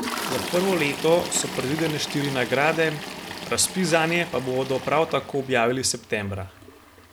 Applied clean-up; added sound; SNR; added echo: none; Toilet flush; 9 dB; none.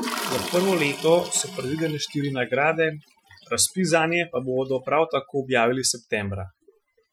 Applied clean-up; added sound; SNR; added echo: classical method Wiener filter.